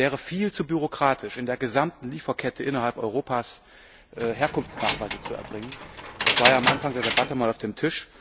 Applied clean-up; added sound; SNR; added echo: none; Keys jangling; 1 dB; none.